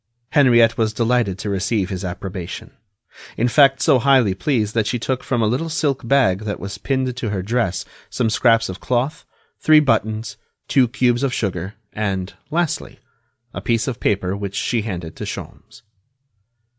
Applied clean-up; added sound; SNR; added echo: none; none; none; none.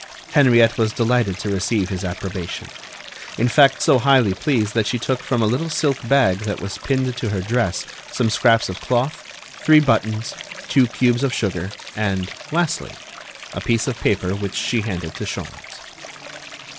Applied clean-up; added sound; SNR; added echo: none; Stream; 16 dB; none.